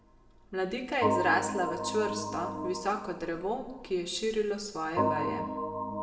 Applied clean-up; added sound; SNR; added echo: none; Organ; 2 dB; reverberation time 0.8 s.